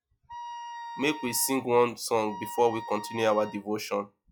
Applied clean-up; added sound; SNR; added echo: classical method log-MMSE.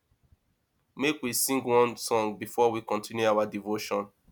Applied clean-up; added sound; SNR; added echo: none; none; none; none.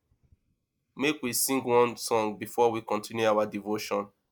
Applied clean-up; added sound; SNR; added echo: neural mask model Resemble Enhance denoiser.